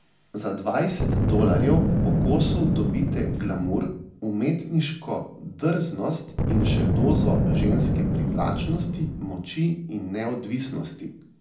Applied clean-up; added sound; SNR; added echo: none; Boom; -2 dB; reverberation time 0.4 s.